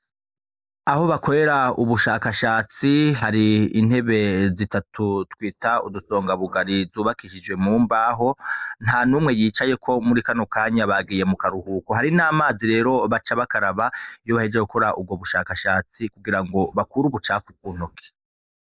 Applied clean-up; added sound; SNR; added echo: neural mask model Resemble Enhance denoiser.